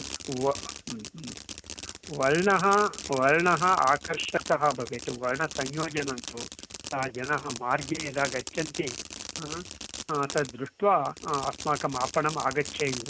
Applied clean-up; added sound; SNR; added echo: none; Fireworks; 12 dB; none.